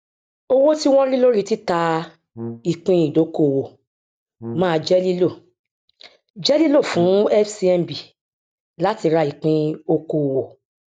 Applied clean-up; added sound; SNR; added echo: neural mask model DeepFilterNet 3.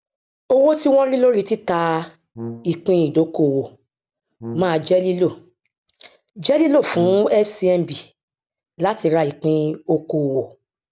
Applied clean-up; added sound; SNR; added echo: none; Brass instrument; 15 dB; none.